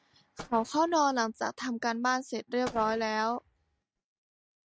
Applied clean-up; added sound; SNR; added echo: neural mask model RNNoise.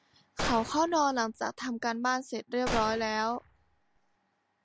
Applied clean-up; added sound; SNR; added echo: none; Gunshot, gunfire; 8 dB; none.